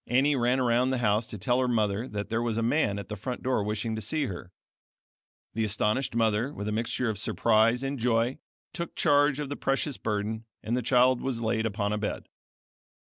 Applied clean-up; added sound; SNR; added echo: none; none; none; none.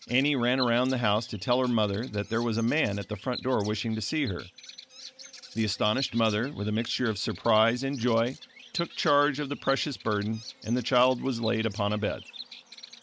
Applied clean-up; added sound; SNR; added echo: none; Bird vocalization, bird call, bird song; 17 dB; none.